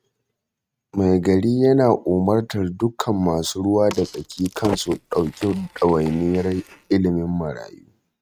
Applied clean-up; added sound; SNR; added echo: neural mask model RNNoise.